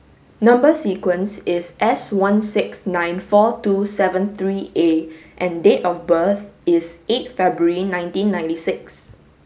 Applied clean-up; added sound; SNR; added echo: none; none; none; none.